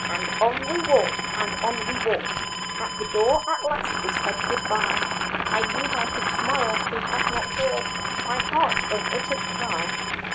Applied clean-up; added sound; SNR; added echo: none; Alarm + Boiling; -1 dB; none.